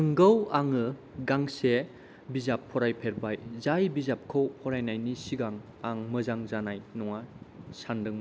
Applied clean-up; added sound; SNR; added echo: none; none; none; none.